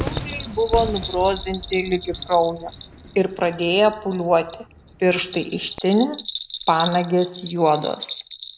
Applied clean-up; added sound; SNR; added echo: none; Cheering / Fireworks + Bell; 11 dB; none.